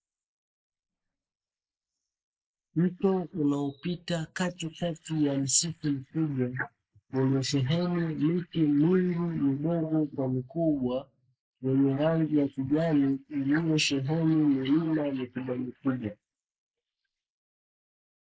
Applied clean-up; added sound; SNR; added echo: neural mask model Resemble Enhance denoiser.